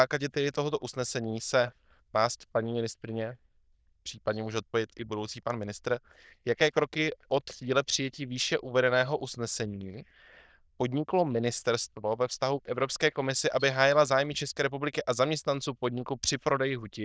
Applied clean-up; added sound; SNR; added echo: neural diffusion model UNIVERSE++.